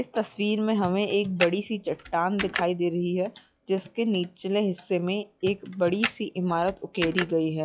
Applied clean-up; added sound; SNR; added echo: classical method log-MMSE.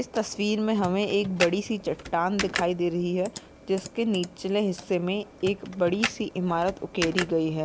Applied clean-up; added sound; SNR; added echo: none; Computer keyboard; 10 dB; none.